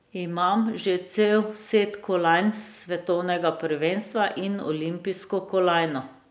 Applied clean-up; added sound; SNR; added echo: none; none; none; none.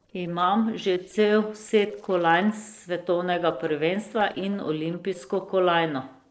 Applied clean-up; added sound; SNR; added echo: neural separator model SepFormer DNS4.